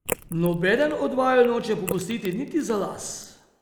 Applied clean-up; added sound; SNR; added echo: neural mask model Resemble Enhance denoiser.